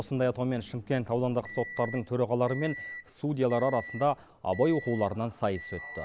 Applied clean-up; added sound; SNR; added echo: none; Microwave oven; 15 dB; none.